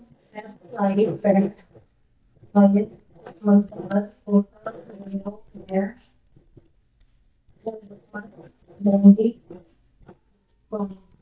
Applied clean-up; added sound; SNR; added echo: neural mask model DeepFilterNet 3.